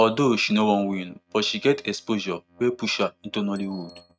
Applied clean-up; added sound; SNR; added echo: neural mask model RNNoise.